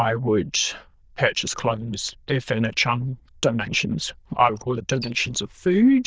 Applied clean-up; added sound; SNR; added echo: neural diffusion model UNIVERSE++.